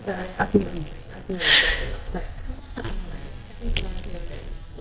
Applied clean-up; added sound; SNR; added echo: neural mask model DeepFilterNet 3.